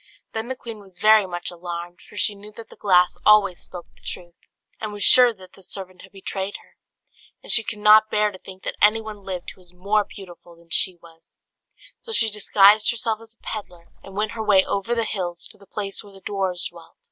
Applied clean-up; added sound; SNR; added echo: none; Wind; 16 dB; none.